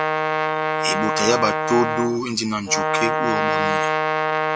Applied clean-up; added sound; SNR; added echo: none; Brass instrument; -3 dB; none.